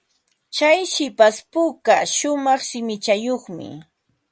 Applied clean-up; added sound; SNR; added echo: none; none; none; none.